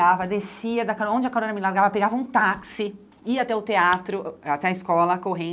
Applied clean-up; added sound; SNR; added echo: none; none; none; none.